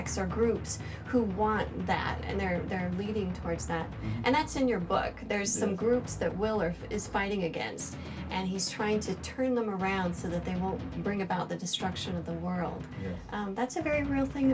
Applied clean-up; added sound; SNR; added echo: none; Drum; 10 dB; reverberation time 0.2 s.